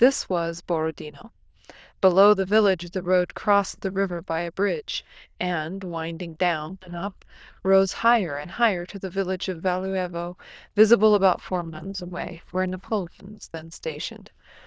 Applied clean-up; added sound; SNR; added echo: neural diffusion model UNIVERSE++.